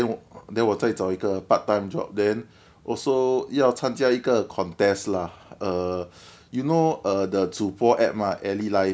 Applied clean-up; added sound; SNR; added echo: none; none; none; none.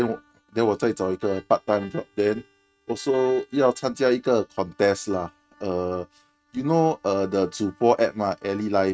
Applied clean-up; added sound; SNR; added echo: neural mask model RNNoise.